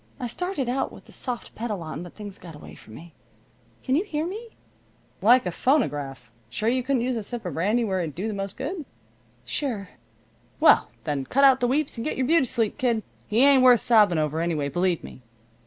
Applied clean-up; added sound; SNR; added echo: none; none; none; none.